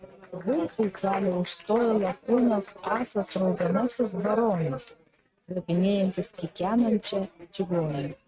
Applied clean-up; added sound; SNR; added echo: neural mask model RNNoise.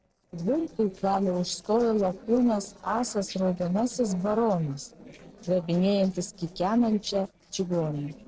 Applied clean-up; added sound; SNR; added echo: neural separator model SepFormer DNS4.